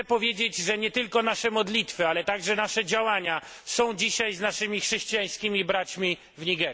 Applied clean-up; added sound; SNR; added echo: none; none; none; none.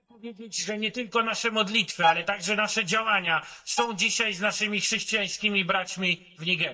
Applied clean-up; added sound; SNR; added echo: neural mask model DeepFilterNet 3.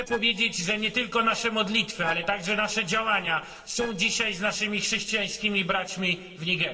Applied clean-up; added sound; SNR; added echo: neural separator model SepFormer DNS4.